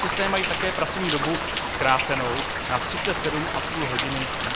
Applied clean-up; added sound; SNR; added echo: none; Rain; -2 dB; none.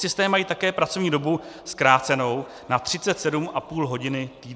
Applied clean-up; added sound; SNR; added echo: none; none; none; none.